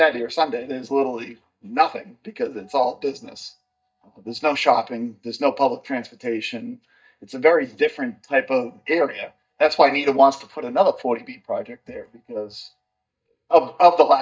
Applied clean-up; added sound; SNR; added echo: neural mask model DeepFilterNet 3.